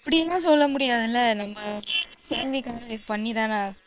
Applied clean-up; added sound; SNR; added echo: neural separator model SepFormer WHAM!.